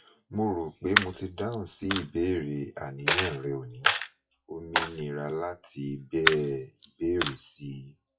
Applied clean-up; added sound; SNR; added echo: classical method WPE with log-MMSE.